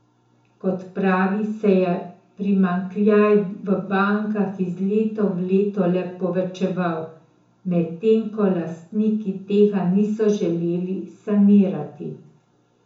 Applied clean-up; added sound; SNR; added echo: none; none; none; reverberation time 0.7 s.